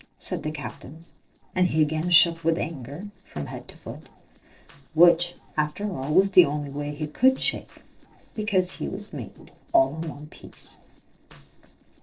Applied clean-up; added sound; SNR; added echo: neural separator model SepFormer DNS4.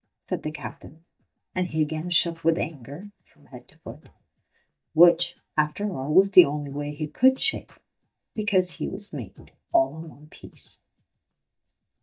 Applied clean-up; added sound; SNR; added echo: neural mask model DeepFilterNet 3.